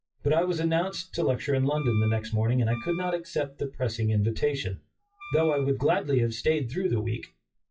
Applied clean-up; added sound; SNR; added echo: classical method WPE with log-MMSE.